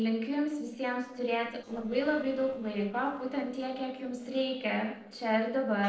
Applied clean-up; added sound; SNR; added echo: neural separator model SepFormer DNS4.